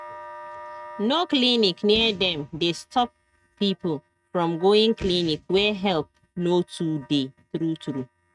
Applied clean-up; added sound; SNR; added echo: neural mask model RNNoise.